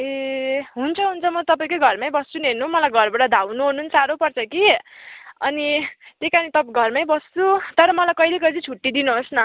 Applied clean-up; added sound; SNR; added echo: none; none; none; none.